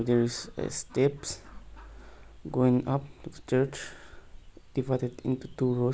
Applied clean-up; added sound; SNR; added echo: none; none; none; none.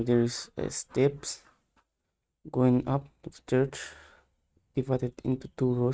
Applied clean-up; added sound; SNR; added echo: neural mask model RNNoise.